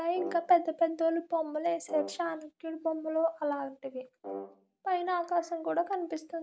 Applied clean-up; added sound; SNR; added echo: none; Brass instrument; 13 dB; none.